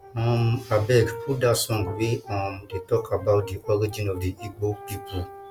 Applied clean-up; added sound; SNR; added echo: none; Brass instrument; 15 dB; none.